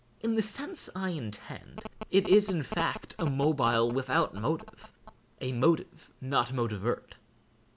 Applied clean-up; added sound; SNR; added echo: none; Telephone; 13 dB; none.